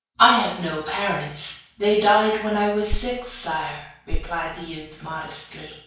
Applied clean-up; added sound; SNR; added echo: none; Thump, thud; 7 dB; reverberation time 0.5 s.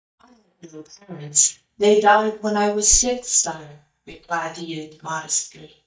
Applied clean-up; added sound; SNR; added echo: neural mask model DeepFilterNet 3.